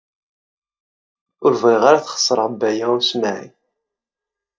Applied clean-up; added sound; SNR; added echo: neural mask model DeepFilterNet 3.